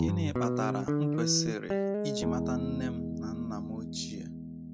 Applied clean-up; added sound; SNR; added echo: none; Guitar; -4 dB; none.